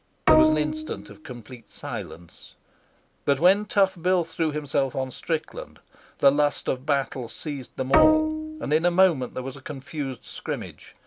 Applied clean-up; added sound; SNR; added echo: none; Bowed string instrument; -1 dB; none.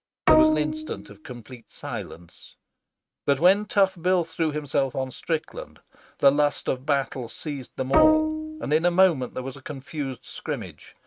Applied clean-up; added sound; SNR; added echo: neural mask model RNNoise.